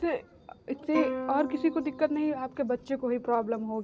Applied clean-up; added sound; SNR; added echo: none; Plucked string instrument; 7 dB; none.